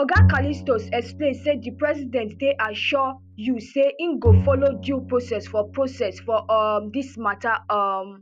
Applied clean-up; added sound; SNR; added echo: none; Bowed string instrument; 2 dB; none.